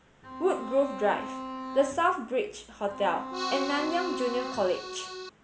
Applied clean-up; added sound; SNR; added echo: none; Bowed string instrument + Accordion; 7 dB; none.